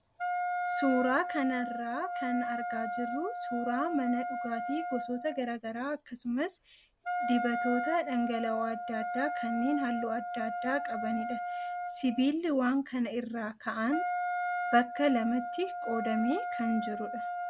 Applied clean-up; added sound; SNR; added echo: none; Wind instrument, woodwind instrument; 3 dB; none.